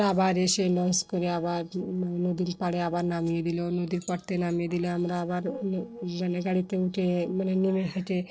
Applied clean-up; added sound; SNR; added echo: neural separator model SepFormer DNS4.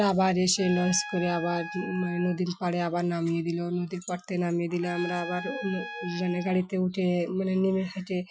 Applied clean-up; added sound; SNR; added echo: classical method Wiener filter.